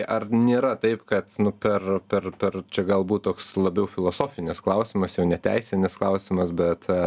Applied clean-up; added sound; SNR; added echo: none; none; none; none.